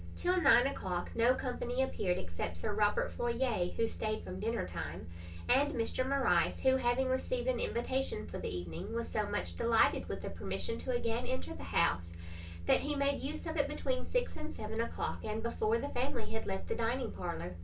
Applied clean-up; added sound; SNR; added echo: none; none; none; reverberation time 0.2 s.